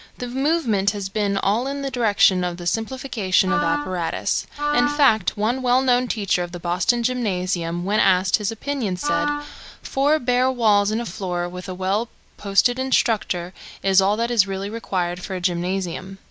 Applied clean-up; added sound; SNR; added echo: none; Wind instrument, woodwind instrument; 4 dB; none.